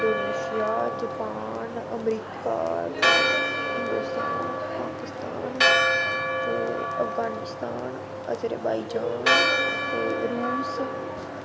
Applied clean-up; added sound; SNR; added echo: none; Church bell; -3 dB; none.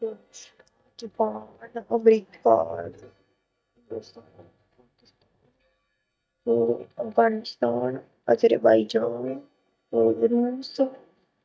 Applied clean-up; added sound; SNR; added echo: neural mask model DeepFilterNet 3.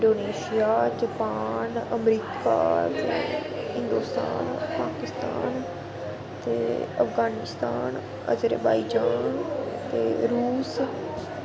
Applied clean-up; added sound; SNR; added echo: none; none; none; none.